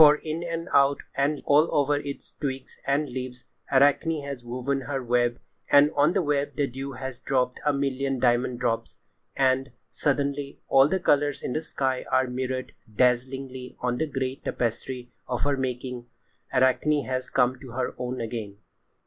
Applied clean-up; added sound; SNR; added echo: none; none; none; none.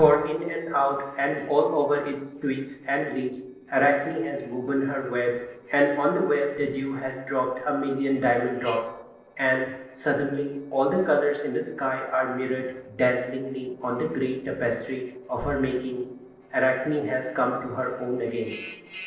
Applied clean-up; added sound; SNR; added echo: neural separator model SepFormer DNS4.